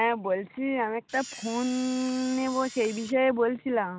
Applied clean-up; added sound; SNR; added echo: none; Camera; 15 dB; none.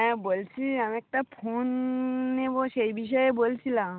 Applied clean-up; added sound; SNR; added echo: none; none; none; none.